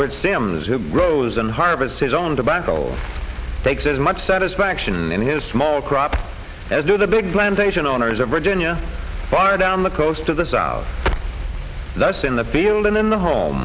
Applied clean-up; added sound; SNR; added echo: none; none; none; none.